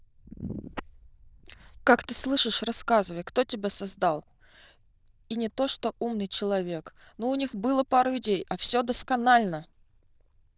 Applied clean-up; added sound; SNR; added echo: neural diffusion model UNIVERSE++.